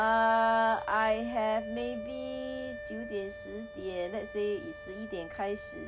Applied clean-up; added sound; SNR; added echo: none; Wind instrument, woodwind instrument; 11 dB; none.